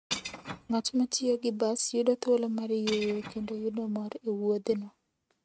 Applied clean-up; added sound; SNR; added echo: neural mask model RNNoise.